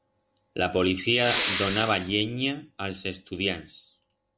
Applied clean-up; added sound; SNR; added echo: none; Respiratory sounds; 3 dB; none.